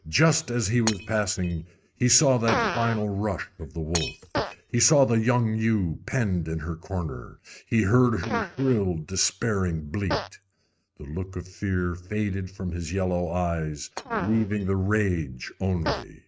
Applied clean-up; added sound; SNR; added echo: neural mask model RNNoise.